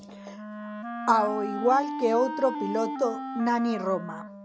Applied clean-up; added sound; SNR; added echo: none; Wind instrument, woodwind instrument; 7 dB; none.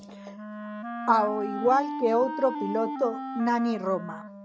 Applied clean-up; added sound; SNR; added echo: neural mask model RNNoise.